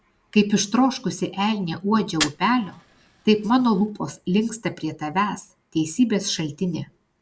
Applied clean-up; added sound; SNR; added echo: none; Fire; 17 dB; none.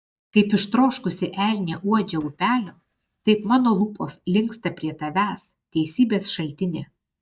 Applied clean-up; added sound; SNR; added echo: neural mask model DeepFilterNet 3.